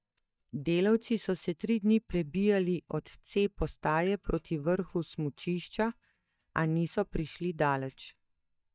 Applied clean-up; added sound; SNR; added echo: neural mask model DeepFilterNet 3.